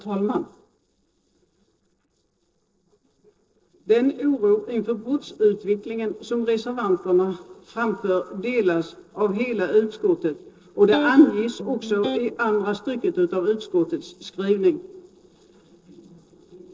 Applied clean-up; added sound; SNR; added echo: neural separator model SepFormer DNS4.